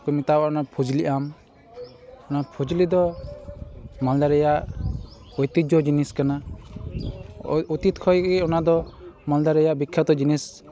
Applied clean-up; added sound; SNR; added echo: none; none; none; none.